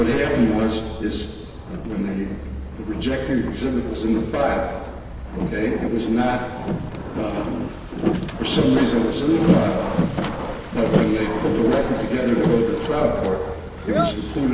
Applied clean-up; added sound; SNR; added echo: none; Boat, Water vehicle; 4 dB; reverberation time 1.4 s.